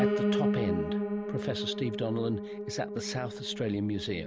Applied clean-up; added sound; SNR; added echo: none; Piano; -2 dB; none.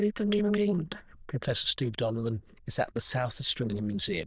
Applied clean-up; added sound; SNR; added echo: neural diffusion model UNIVERSE++.